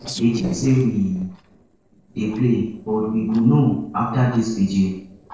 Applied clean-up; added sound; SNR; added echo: neural separator model SepFormer DNS4.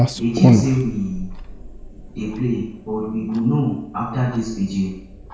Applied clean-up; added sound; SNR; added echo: none; Clock; 1 dB; reverberation time 0.6 s.